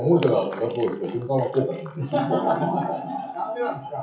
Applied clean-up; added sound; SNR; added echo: classical method WPE with log-MMSE.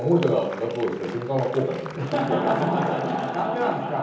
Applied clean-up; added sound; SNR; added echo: none; Applause; 16 dB; reverberation time 0.7 s.